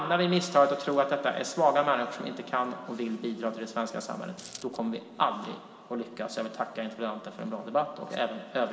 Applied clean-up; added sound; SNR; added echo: none; Coin (dropping); 15 dB; reverberation time 2.0 s.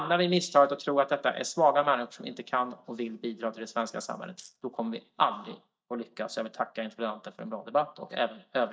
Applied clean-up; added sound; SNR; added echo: neural mask model DeepFilterNet 3.